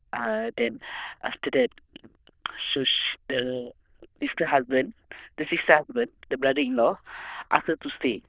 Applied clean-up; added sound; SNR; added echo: neural diffusion model UNIVERSE++.